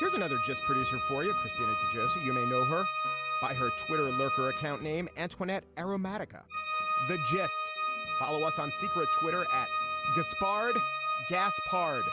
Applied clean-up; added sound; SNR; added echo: none; Organ; -2 dB; none.